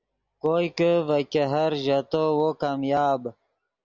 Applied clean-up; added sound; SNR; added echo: none; none; none; none.